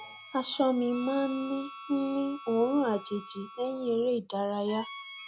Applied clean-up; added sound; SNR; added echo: none; Harmonica; 15 dB; none.